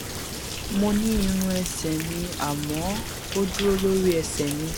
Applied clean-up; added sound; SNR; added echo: none; Rain; 5 dB; none.